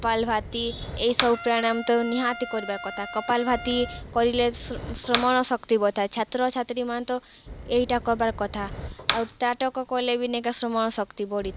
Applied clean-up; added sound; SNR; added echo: none; Trumpet + Fire; 10 dB; none.